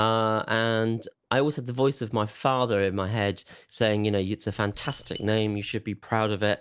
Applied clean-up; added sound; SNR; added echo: none; Coin (dropping); 12 dB; none.